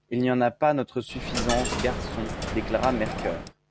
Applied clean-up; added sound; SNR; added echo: none; Coin (dropping); 3 dB; none.